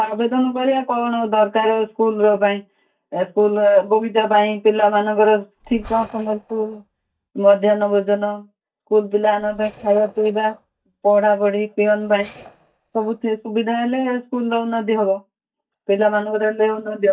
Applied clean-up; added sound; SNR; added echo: neural mask model DeepFilterNet 3.